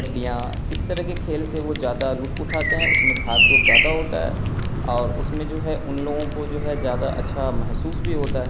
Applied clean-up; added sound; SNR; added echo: none; Fire + Bird vocalization, bird call, bird song; -5 dB; none.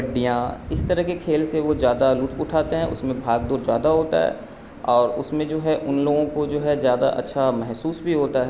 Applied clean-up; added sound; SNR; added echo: none; none; none; none.